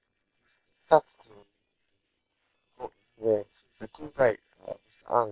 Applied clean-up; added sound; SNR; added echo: neural separator model SepFormer WHAM!.